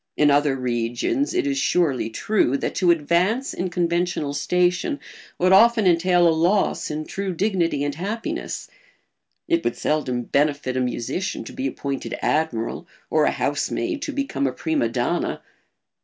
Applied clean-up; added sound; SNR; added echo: none; none; none; none.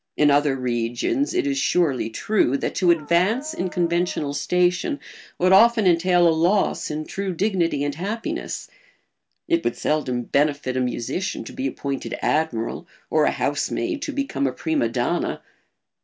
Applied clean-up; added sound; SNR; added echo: none; Dog; 20 dB; none.